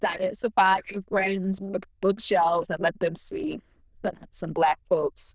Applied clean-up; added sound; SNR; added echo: neural diffusion model UNIVERSE++.